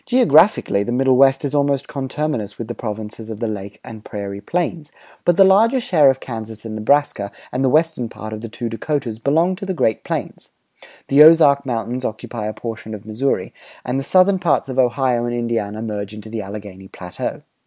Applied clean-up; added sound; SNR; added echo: none; none; none; none.